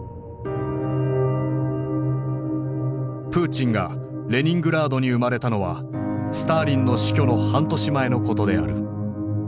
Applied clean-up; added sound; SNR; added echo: none; none; none; none.